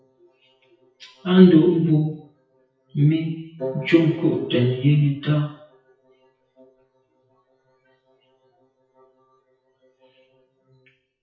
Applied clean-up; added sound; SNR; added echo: classical method WPE with log-MMSE.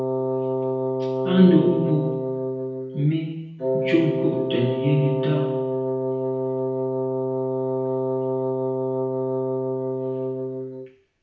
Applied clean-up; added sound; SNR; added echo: none; Wind instrument, woodwind instrument; -1 dB; reverberation time 0.8 s.